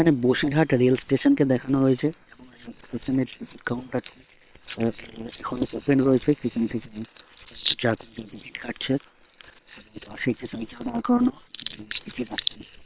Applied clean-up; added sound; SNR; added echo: neural separator model SepFormer WHAM!.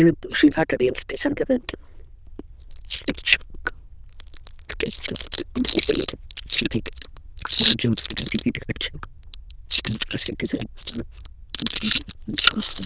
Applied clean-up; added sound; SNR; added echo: neural diffusion model UNIVERSE++.